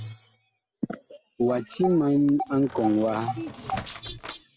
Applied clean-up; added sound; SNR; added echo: none; Squeak + Telephone; 9 dB; none.